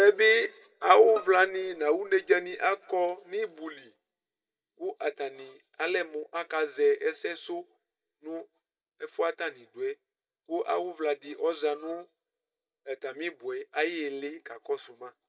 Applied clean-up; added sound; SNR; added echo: neural mask model DeepFilterNet 3.